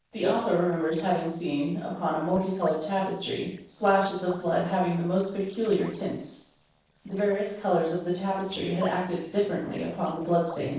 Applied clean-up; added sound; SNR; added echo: neural separator model SepFormer DNS4.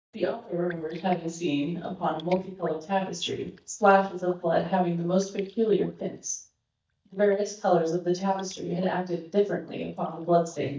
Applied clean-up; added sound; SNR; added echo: neural mask model DeepFilterNet 3.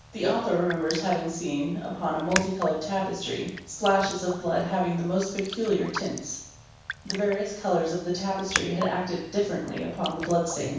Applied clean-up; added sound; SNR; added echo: none; Raindrop; 11 dB; reverberation time 0.7 s.